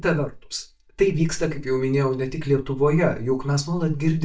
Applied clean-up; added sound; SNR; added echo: neural mask model DeepFilterNet 3.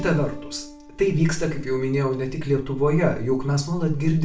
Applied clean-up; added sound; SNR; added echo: none; Acoustic guitar; 20 dB; reverberation time 0.4 s.